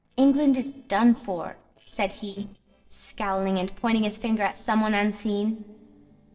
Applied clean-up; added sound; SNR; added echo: neural separator model SepFormer DNS4.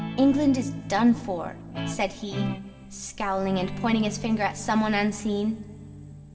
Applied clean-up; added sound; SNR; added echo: none; Guitar; 10 dB; reverberation time 2.9 s.